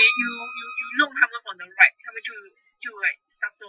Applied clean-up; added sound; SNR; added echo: classical method Wiener filter.